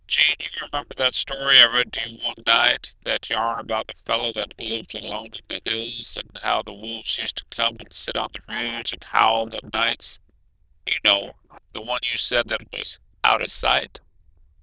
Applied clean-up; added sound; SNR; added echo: neural diffusion model UNIVERSE++.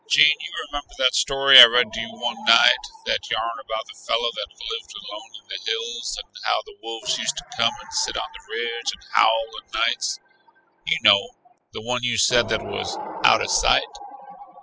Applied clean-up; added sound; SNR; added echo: classical method spectral subtraction.